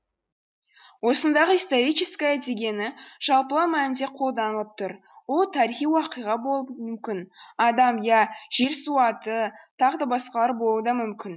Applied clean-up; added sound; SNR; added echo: none; none; none; none.